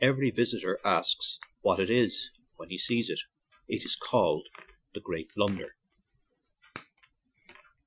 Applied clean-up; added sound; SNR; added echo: classical method Wiener filter.